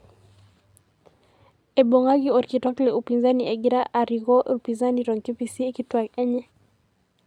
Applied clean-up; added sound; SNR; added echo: none; none; none; none.